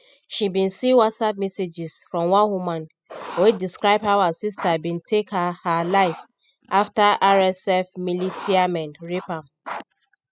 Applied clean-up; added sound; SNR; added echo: classical method spectral subtraction.